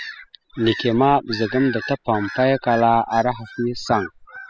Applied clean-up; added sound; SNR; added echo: classical method spectral subtraction.